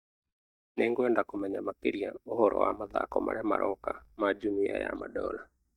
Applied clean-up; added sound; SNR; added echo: neural mask model DeepFilterNet 3.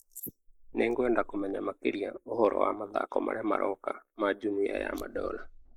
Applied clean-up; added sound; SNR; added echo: neural mask model Resemble Enhance denoiser.